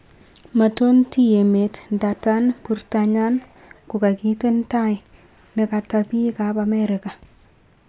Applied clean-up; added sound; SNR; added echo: none; none; none; none.